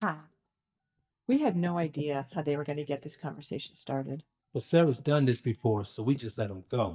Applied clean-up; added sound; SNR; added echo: neural mask model DeepFilterNet 3.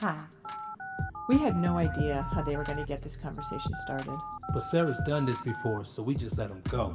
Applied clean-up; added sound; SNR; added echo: none; Telephone; 9 dB; reverberation time 2.9 s.